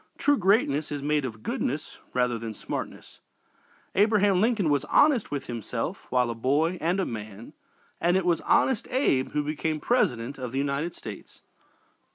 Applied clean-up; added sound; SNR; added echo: none; none; none; none.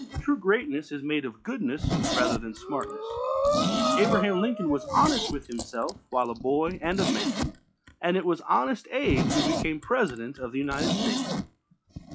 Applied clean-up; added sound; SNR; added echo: classical method log-MMSE.